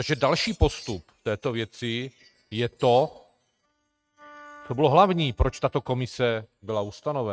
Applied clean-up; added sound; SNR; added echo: neural mask model RNNoise.